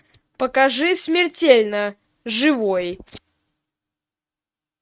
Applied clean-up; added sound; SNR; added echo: neural mask model RNNoise.